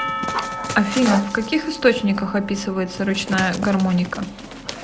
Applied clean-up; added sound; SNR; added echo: none; Percussion + Dog; 8 dB; none.